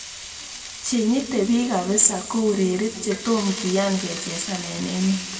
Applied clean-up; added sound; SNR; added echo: none; Frying (food); 11 dB; reverberation time 1.5 s.